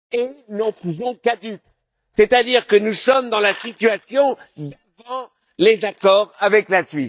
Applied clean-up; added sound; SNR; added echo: neural mask model DeepFilterNet 3.